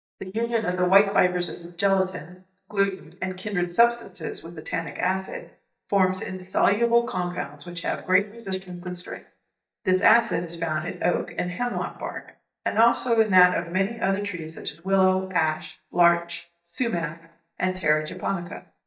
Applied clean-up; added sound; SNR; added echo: neural mask model DeepFilterNet 3.